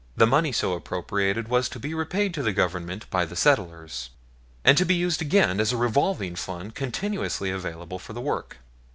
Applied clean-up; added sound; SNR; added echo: none; none; none; none.